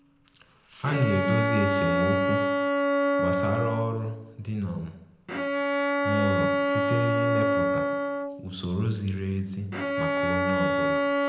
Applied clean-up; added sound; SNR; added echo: none; Bowed string instrument; -3 dB; reverberation time 0.7 s.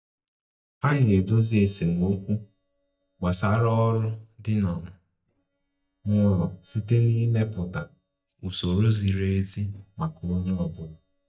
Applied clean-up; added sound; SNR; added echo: neural mask model DeepFilterNet 3.